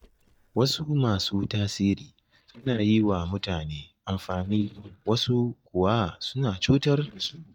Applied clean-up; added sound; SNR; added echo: neural mask model DeepFilterNet 3.